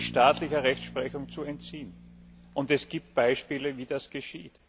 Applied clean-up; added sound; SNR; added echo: none; Bass guitar; 17 dB; none.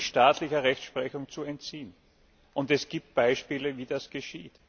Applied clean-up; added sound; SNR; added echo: none; none; none; none.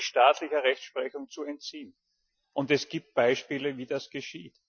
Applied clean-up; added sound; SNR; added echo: classical method Wiener filter.